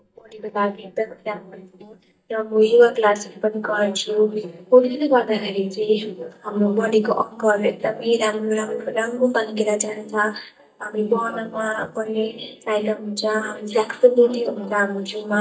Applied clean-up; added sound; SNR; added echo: neural mask model DeepFilterNet 3.